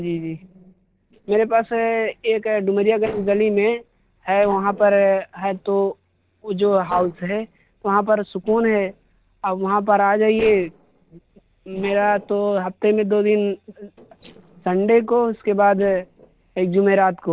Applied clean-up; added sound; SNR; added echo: neural separator model SepFormer DNS4.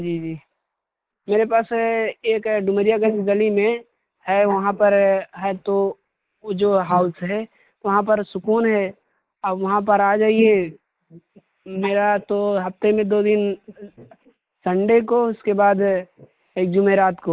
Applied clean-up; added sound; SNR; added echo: neural mask model Resemble Enhance denoiser.